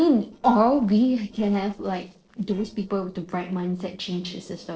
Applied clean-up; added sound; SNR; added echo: neural separator model SepFormer DNS4.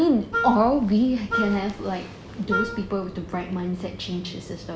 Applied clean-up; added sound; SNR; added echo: none; Wind instrument, woodwind instrument; 7 dB; none.